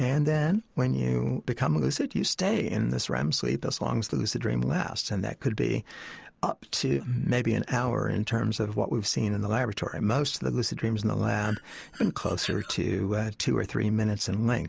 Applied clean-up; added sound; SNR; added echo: none; Breathing; 17 dB; none.